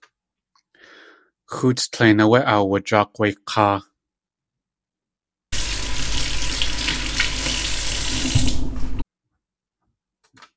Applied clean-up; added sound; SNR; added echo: none; Liquid; -4 dB; none.